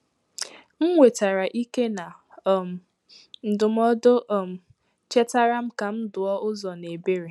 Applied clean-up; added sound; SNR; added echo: none; none; none; none.